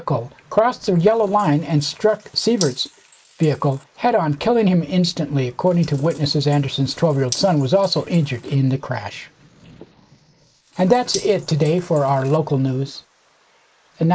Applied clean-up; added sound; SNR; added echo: neural mask model Resemble Enhance denoiser.